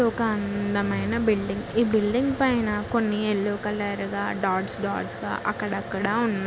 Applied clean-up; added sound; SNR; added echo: none; Motorcycle; 17 dB; none.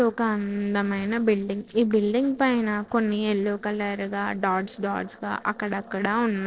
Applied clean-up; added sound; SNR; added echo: neural separator model SepFormer DNS4.